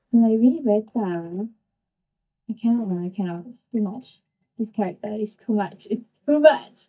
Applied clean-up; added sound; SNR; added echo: neural mask model DeepFilterNet 3.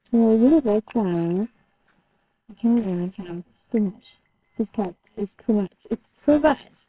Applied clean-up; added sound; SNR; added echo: neural separator model SepFormer WHAMR!.